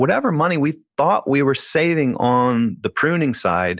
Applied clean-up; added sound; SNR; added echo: none; none; none; none.